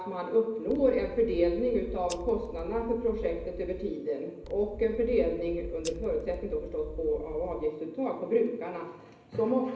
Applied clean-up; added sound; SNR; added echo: none; Scissors; 12 dB; reverberation time 0.8 s.